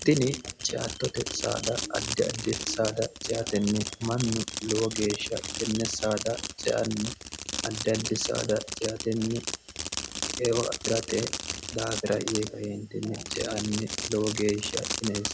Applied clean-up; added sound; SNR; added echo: none; Fireworks; 5 dB; none.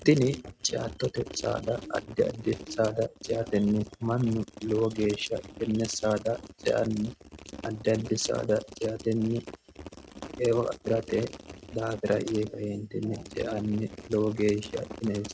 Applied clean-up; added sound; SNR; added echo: neural mask model RNNoise.